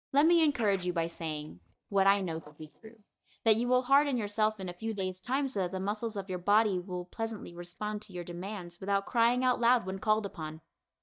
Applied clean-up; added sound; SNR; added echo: neural mask model DeepFilterNet 3.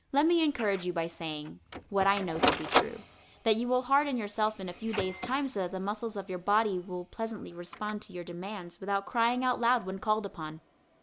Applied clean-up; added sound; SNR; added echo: none; Printer; 8 dB; none.